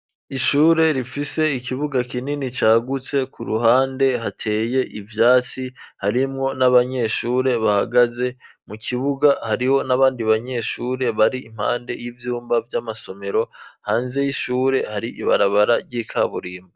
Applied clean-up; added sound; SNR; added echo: none; none; none; none.